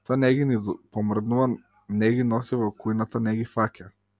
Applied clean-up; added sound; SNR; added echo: none; none; none; none.